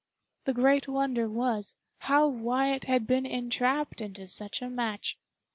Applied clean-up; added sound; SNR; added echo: none; none; none; none.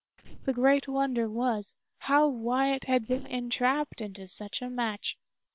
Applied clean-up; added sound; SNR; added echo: neural separator model SepFormer WHAM!.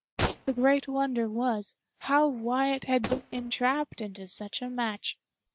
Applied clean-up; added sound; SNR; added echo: neural mask model RNNoise.